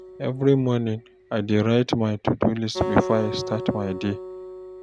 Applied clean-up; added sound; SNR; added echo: none; Acoustic guitar; 11 dB; none.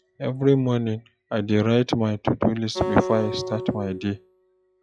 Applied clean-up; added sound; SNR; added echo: classical method log-MMSE.